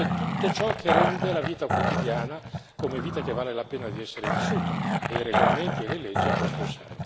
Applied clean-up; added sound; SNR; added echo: none; Growling; -5 dB; none.